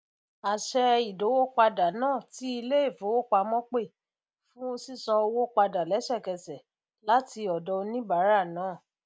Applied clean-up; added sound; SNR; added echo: none; none; none; none.